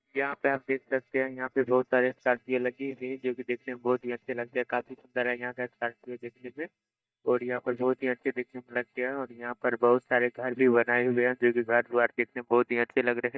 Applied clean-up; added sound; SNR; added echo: neural mask model DeepFilterNet 3.